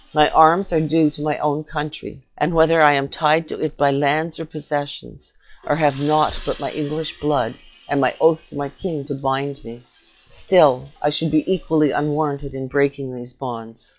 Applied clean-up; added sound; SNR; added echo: classical method log-MMSE.